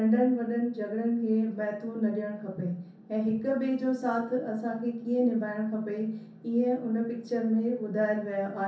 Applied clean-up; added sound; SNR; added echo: none; none; none; reverberation time 0.6 s.